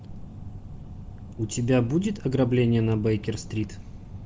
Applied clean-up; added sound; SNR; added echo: none; none; none; none.